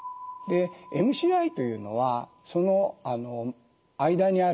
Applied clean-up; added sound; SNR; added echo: none; none; none; none.